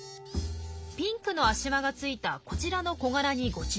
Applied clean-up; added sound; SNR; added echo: none; none; none; none.